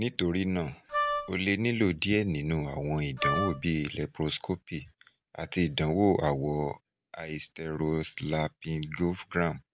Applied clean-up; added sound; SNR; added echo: none; Wind instrument, woodwind instrument; 2 dB; none.